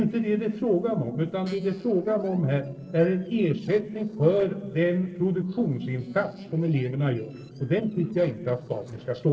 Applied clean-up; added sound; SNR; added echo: neural separator model SepFormer DNS4.